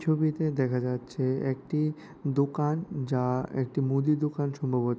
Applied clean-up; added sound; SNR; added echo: none; none; none; none.